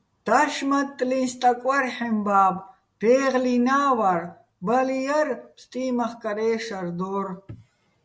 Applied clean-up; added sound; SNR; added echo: none; none; none; none.